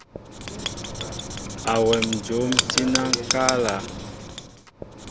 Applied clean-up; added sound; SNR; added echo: none; Writing; 2 dB; none.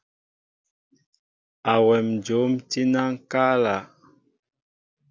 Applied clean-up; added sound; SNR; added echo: none; none; none; none.